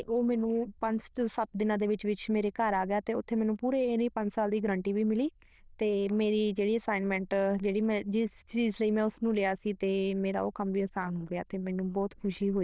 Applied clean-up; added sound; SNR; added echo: neural diffusion model UNIVERSE++.